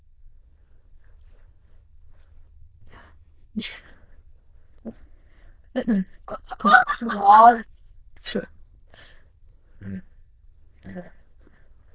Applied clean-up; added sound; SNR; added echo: neural diffusion model UNIVERSE++.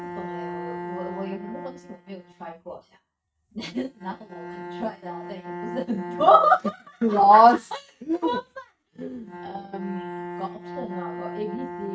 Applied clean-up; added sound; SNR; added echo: neural mask model RNNoise.